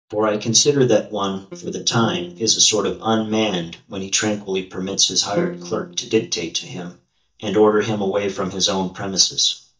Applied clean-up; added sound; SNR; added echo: neural mask model DeepFilterNet 3.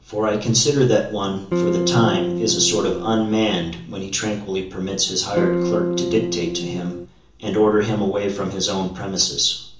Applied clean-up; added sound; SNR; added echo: none; Electric guitar / Strum; 1 dB; reverberation time 0.7 s.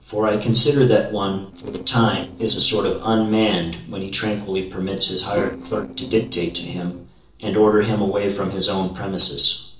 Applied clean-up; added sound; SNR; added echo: neural separator model SepFormer DNS4.